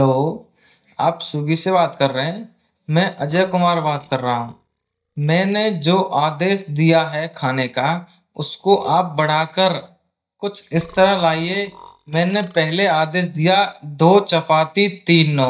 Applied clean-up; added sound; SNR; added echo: neural mask model DeepFilterNet 3.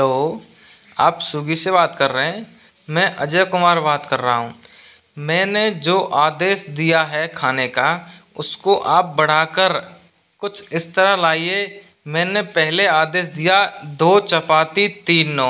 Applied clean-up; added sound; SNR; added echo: none; none; none; none.